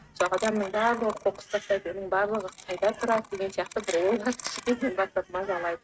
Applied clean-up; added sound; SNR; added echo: neural mask model RNNoise.